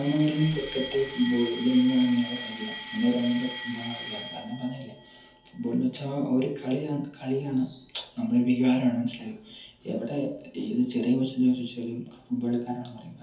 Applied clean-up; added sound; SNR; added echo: none; Alarm; 3 dB; reverberation time 0.5 s.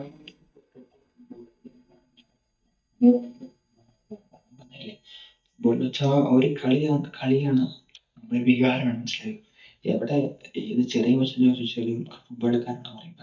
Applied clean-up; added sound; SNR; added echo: neural mask model DeepFilterNet 3.